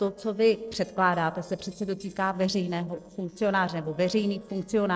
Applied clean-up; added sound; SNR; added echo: neural separator model SepFormer DNS4.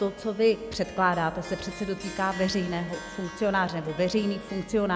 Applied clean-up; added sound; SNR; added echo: none; Harp; 15 dB; none.